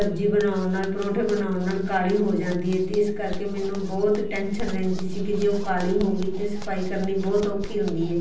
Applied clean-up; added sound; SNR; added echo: none; Zipper (clothing); 5 dB; reverberation time 0.6 s.